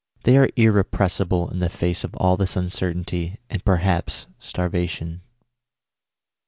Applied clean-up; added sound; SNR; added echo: none; none; none; none.